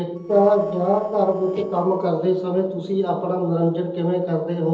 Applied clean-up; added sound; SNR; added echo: neural separator model SepFormer DNS4.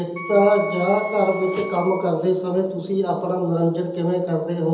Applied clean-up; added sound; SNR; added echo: none; Wind instrument, woodwind instrument; 12 dB; reverberation time 0.8 s.